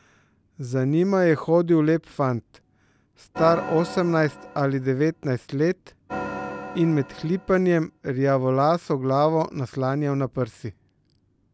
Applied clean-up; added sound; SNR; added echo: none; Organ; 13 dB; none.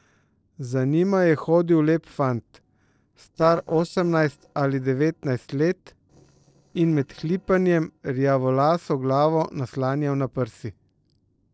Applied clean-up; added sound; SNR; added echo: neural separator model SepFormer DNS4.